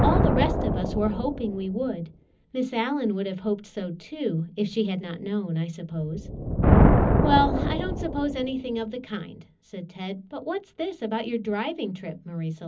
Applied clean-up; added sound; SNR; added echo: none; Thunder; -2 dB; reverberation time 0.4 s.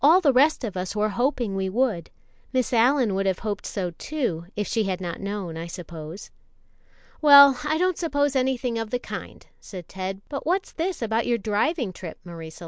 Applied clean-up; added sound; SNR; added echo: none; none; none; none.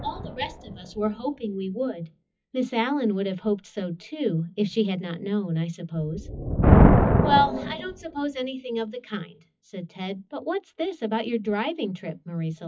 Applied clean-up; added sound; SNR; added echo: classical method WPE with log-MMSE.